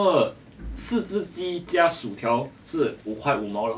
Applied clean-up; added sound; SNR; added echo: none; none; none; none.